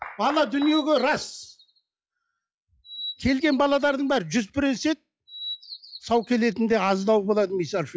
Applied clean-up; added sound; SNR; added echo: classical method log-MMSE.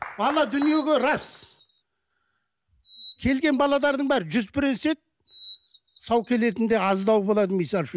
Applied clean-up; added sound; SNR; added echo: none; Bird vocalization, bird call, bird song; 15 dB; none.